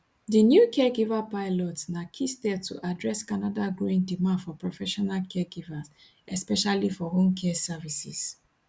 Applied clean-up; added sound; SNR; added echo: none; none; none; none.